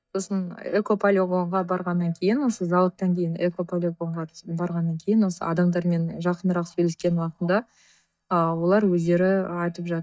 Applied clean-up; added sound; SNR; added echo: neural mask model DeepFilterNet 3.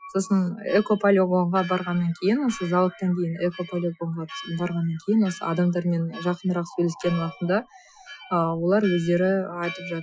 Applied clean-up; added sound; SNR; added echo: classical method Wiener filter.